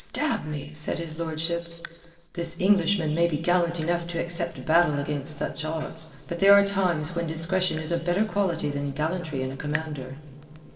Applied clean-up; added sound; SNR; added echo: neural separator model SepFormer DNS4.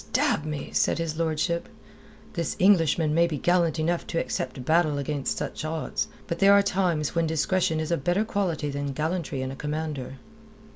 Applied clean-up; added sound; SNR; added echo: none; none; none; none.